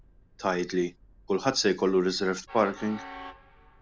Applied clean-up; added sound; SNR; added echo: none; Train; 19 dB; none.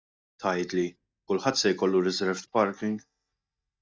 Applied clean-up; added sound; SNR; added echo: neural mask model DeepFilterNet 3.